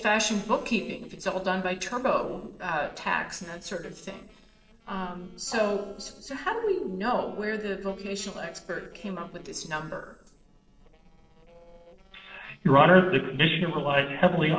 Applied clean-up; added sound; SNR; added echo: neural separator model SepFormer DNS4.